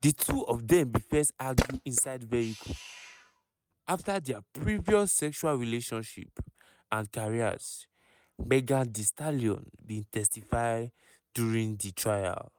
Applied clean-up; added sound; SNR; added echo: neural mask model RNNoise.